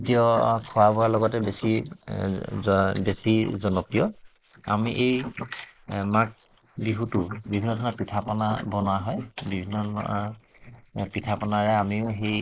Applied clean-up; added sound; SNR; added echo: neural mask model Resemble Enhance denoiser.